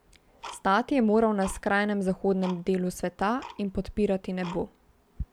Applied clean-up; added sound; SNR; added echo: none; Tick-tock; 18 dB; none.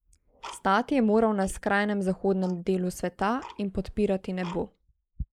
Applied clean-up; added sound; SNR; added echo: neural mask model Resemble Enhance denoiser.